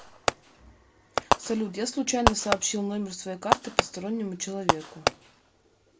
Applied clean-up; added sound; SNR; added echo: none; Fireworks; -2 dB; none.